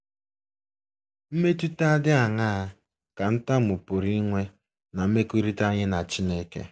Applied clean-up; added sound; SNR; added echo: none; none; none; none.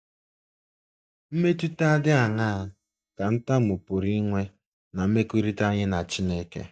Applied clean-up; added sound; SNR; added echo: neural mask model DeepFilterNet 3.